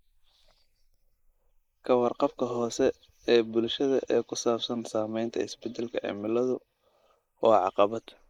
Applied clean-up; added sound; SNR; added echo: neural mask model Resemble Enhance denoiser.